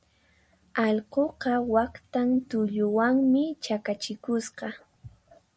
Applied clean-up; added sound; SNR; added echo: none; none; none; none.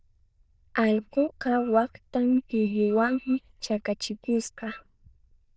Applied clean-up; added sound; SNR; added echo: neural diffusion model UNIVERSE++.